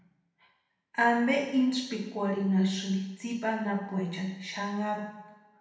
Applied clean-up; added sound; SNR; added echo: none; none; none; reverberation time 0.9 s.